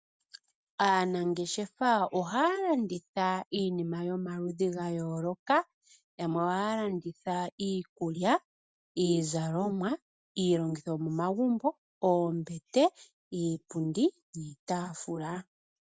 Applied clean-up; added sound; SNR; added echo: none; none; none; none.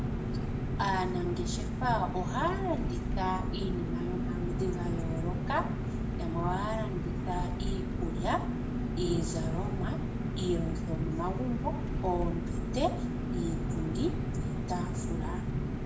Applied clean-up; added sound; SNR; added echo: none; Engine; -3 dB; reverberation time 0.5 s.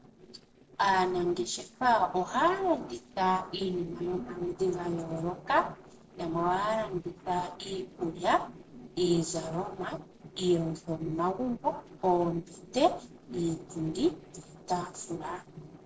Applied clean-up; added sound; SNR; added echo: neural separator model SepFormer DNS4.